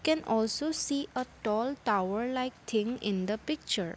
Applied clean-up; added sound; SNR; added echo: none; none; none; none.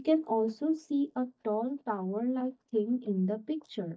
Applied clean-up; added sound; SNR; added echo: neural mask model DeepFilterNet 3.